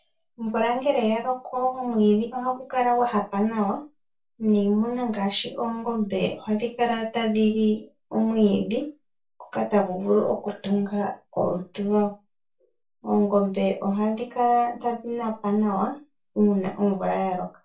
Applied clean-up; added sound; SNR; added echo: none; none; none; reverberation time 0.3 s.